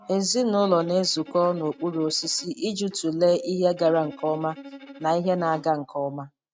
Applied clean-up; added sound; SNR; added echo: neural mask model RNNoise.